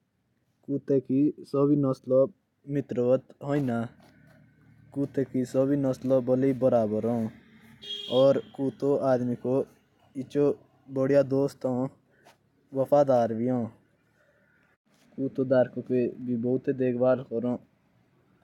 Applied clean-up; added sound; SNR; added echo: none; none; none; none.